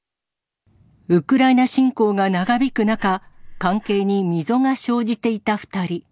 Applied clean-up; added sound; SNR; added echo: none; Breathing; 17 dB; none.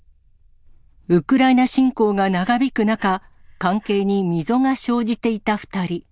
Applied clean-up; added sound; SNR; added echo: neural diffusion model UNIVERSE++.